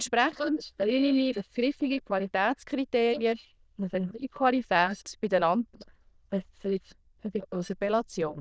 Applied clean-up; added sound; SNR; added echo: neural diffusion model UNIVERSE++.